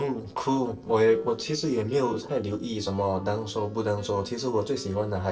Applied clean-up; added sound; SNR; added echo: neural separator model SepFormer DNS4.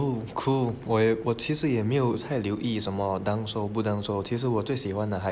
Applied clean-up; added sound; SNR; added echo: none; none; none; none.